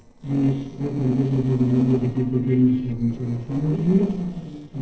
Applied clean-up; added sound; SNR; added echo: neural separator model SepFormer DNS4.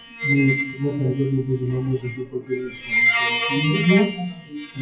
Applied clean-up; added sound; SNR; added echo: classical method WPE with log-MMSE.